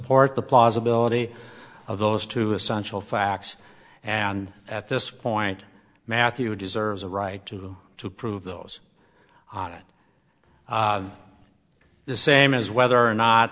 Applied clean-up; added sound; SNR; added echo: none; none; none; none.